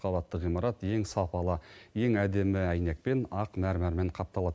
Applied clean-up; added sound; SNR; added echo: none; none; none; none.